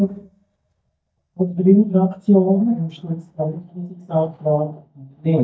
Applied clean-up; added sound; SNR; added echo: neural mask model DeepFilterNet 3.